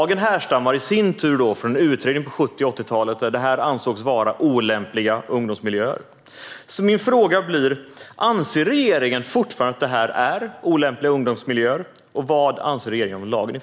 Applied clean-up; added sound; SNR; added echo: none; none; none; none.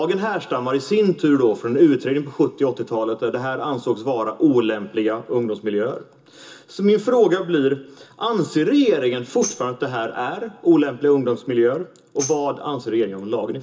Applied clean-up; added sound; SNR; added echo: none; Tambourine; 16 dB; reverberation time 0.2 s.